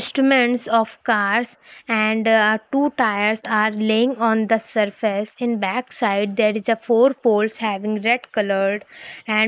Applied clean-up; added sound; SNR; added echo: neural mask model Resemble Enhance denoiser.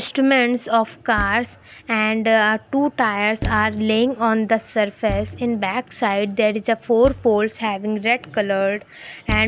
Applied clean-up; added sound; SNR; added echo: none; Thump, thud; 15 dB; none.